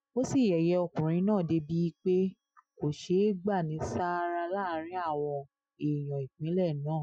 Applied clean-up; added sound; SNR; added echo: classical method Wiener filter.